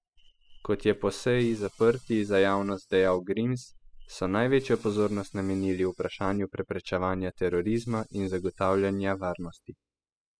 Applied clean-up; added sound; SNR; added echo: classical method spectral subtraction.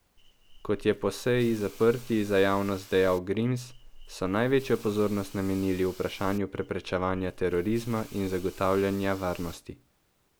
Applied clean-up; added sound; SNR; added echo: none; Hiss / Insect; 17 dB; none.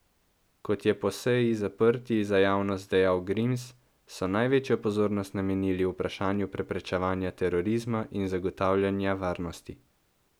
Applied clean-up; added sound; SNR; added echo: none; none; none; none.